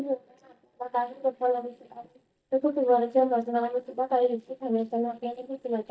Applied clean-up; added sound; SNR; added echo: neural mask model DeepFilterNet 3.